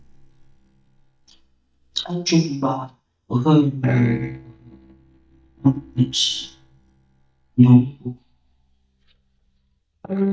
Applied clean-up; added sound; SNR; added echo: neural mask model DeepFilterNet 3.